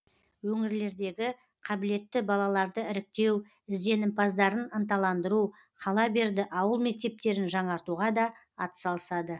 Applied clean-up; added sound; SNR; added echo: none; none; none; none.